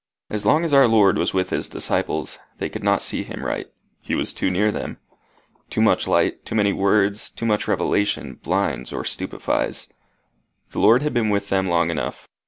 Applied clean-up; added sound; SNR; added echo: none; none; none; none.